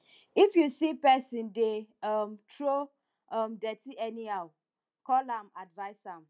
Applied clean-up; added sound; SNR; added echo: none; none; none; none.